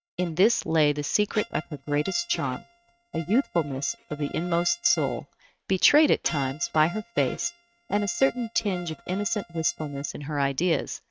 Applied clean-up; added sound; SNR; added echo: neural mask model RNNoise.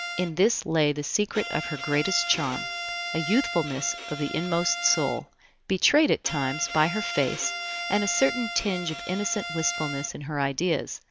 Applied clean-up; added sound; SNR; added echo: none; Bowed string instrument; 8 dB; none.